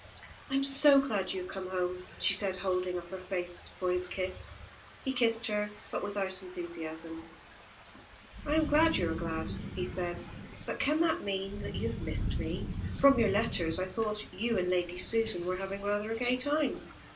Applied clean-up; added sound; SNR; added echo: none; Thunder / Rain; 10 dB; reverberation time 0.3 s.